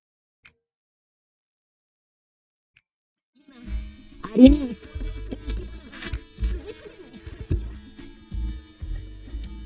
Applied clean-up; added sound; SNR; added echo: neural mask model DeepFilterNet 3.